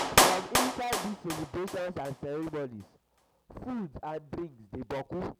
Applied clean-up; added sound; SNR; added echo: none; Clapping; -4 dB; none.